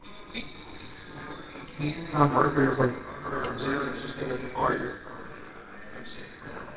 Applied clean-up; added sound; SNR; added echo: neural separator model SepFormer WHAMR!.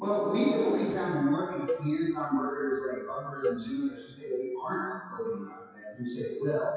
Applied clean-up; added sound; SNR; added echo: classical method WPE with log-MMSE.